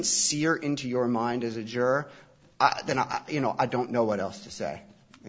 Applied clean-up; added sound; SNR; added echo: none; none; none; none.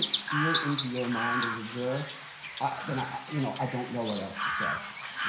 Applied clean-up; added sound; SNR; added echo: none; Chirp, tweet; -5 dB; reverberation time 0.5 s.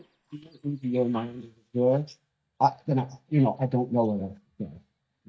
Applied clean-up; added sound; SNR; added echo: neural mask model DeepFilterNet 3.